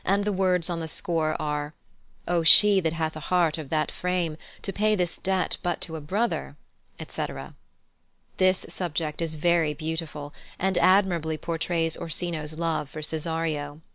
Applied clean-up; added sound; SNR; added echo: none; none; none; none.